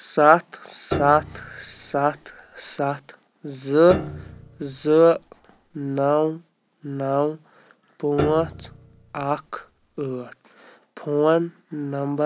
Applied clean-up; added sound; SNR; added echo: none; Piano; 11 dB; none.